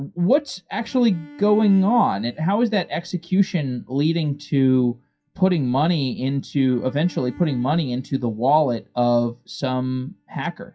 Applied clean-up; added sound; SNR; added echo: classical method WPE with log-MMSE.